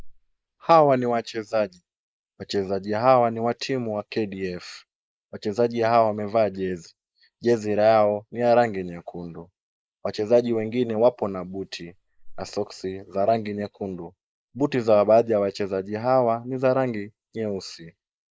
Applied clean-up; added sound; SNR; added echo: neural mask model Resemble Enhance denoiser.